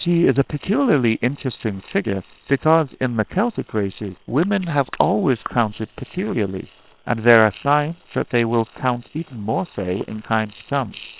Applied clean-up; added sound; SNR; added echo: neural separator model SepFormer WHAM!.